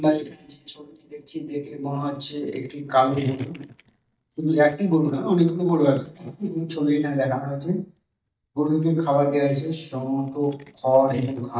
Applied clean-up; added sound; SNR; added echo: neural mask model DeepFilterNet 3.